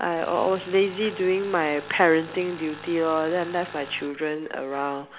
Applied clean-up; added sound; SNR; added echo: none; Tools; 18 dB; none.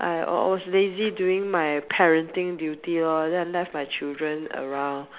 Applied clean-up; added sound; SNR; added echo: none; none; none; none.